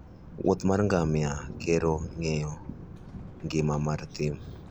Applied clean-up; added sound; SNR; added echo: none; Thunder; 12 dB; none.